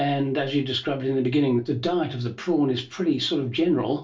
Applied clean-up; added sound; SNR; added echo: none; none; none; reverberation time 0.2 s.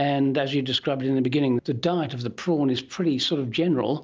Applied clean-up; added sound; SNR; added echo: none; none; none; none.